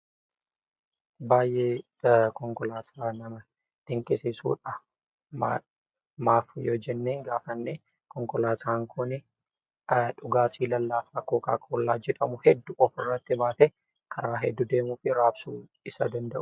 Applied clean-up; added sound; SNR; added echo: none; none; none; none.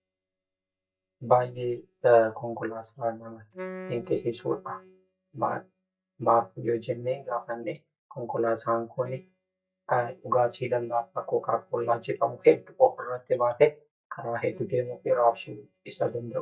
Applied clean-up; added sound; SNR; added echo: neural mask model DeepFilterNet 3.